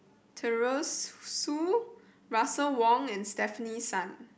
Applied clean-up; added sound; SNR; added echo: none; none; none; none.